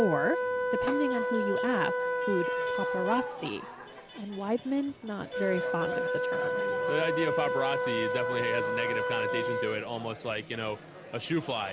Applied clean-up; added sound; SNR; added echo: none; Wind instrument, woodwind instrument; -1 dB; none.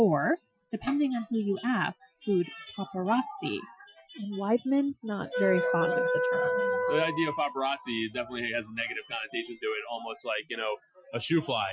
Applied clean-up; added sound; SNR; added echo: classical method Wiener filter.